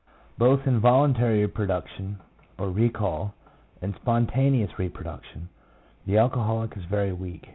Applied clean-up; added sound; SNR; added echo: none; none; none; none.